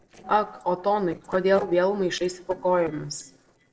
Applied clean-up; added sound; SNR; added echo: neural separator model SepFormer DNS4.